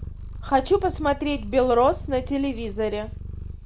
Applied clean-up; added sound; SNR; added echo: none; Purr; 10 dB; none.